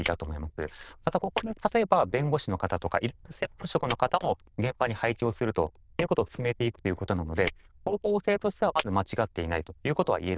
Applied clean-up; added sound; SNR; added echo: neural diffusion model UNIVERSE++.